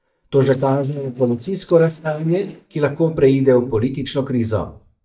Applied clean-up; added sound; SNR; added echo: neural mask model DeepFilterNet 3.